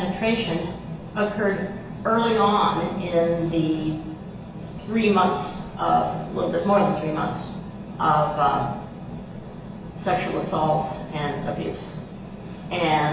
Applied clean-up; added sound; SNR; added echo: none; none; none; reverberation time 0.3 s.